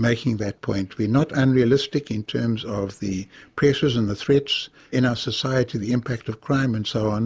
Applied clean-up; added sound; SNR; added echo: none; none; none; none.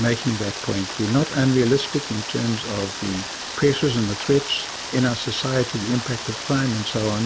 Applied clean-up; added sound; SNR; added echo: none; Rain; 9 dB; none.